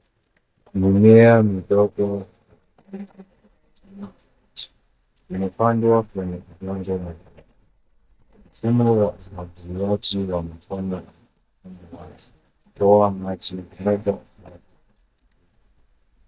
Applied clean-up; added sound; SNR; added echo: neural mask model DeepFilterNet 3.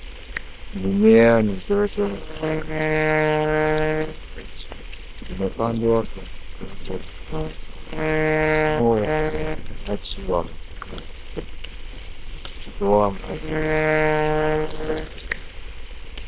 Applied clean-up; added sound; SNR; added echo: neural separator model SepFormer WHAM!.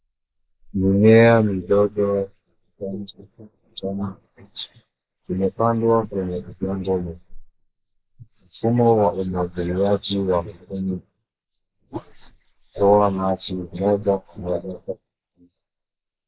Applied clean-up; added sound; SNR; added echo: neural mask model Resemble Enhance denoiser.